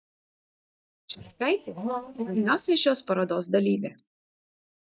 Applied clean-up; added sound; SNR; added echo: neural mask model DeepFilterNet 3.